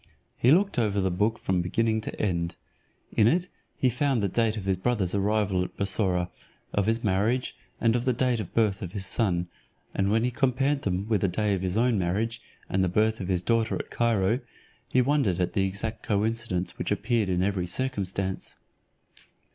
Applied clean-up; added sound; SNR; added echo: none; none; none; none.